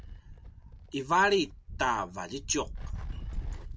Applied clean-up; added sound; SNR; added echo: none; Wind; 8 dB; none.